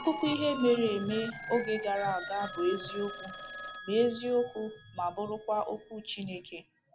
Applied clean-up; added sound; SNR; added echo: none; Telephone; 11 dB; none.